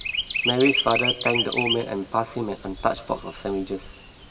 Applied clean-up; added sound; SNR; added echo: none; Chirp, tweet; 2 dB; reverberation time 1.1 s.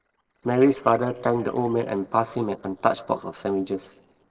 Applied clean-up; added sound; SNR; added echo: neural separator model SepFormer DNS4.